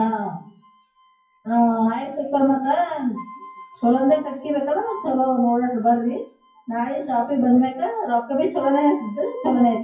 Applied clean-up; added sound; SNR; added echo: classical method WPE with log-MMSE.